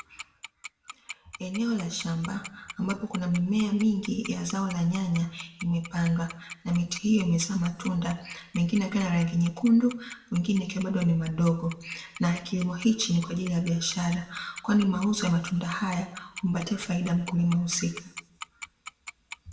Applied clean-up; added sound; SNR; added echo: none; Tick-tock; 18 dB; reverberation time 0.6 s.